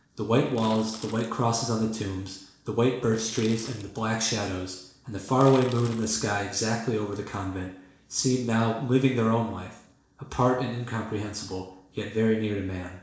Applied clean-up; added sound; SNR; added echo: neural separator model SepFormer DNS4.